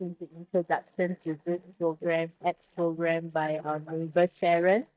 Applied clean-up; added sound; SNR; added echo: neural mask model DeepFilterNet 3.